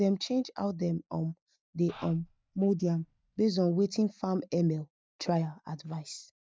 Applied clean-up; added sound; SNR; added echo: neural mask model DeepFilterNet 3.